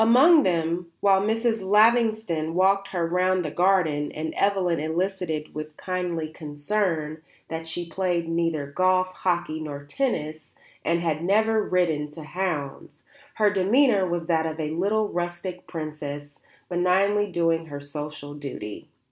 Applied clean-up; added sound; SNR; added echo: none; none; none; none.